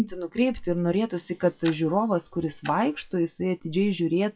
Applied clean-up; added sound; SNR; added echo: classical method WPE with log-MMSE.